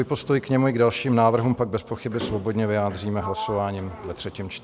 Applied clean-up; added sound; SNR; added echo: none; Sliding door; 15 dB; none.